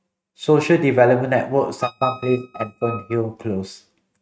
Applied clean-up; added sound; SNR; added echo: neural mask model RNNoise.